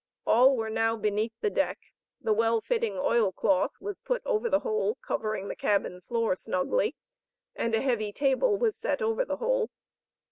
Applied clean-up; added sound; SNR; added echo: none; none; none; none.